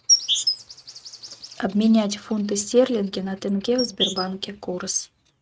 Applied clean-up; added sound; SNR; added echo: neural mask model RNNoise.